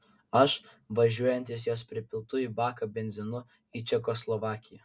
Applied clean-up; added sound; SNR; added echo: none; none; none; none.